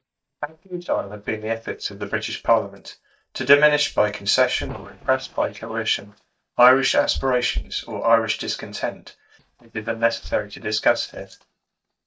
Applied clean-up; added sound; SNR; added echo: neural mask model DeepFilterNet 3.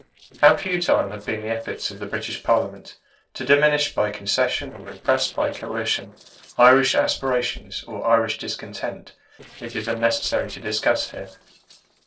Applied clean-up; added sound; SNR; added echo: neural separator model SepFormer DNS4.